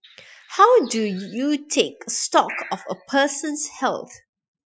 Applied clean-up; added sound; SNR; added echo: classical method Wiener filter.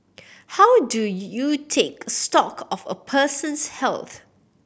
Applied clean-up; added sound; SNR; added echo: none; none; none; none.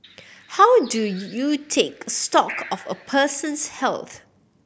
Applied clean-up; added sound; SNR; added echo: none; Bird; 19 dB; none.